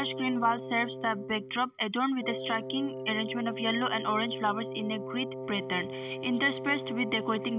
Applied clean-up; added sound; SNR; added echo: none; Wind instrument, woodwind instrument; 7 dB; none.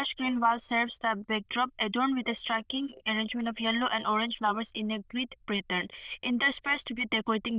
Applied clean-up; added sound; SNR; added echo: neural diffusion model UNIVERSE++.